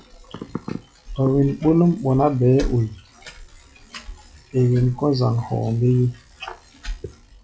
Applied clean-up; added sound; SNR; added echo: classical method log-MMSE.